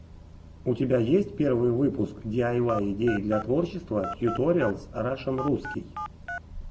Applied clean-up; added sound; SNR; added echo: none; Telephone; 11 dB; none.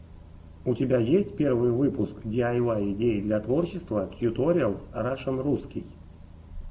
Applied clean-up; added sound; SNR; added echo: none; none; none; none.